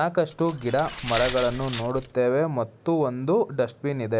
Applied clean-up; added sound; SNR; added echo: none; Glass; 7 dB; none.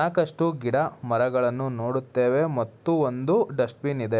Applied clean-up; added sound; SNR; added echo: none; none; none; none.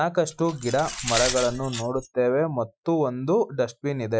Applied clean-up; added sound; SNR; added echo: classical method Wiener filter.